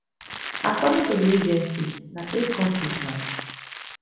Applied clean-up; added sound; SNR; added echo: none; Crackle; 9 dB; reverberation time 0.9 s.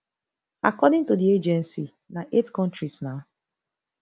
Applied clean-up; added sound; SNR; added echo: none; none; none; none.